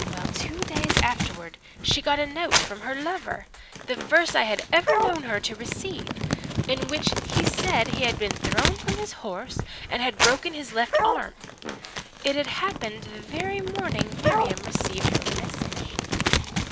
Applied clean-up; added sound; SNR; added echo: none; Bark + Crumpling, crinkling; -1 dB; none.